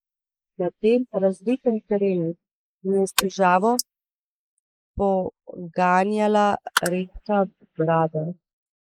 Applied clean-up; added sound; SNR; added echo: neural mask model Resemble Enhance denoiser.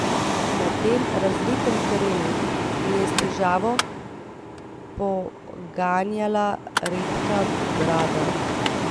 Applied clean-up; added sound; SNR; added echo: none; Mechanical fan; -1 dB; none.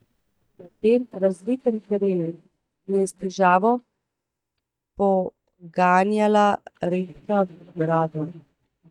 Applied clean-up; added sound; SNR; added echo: neural mask model DeepFilterNet 3.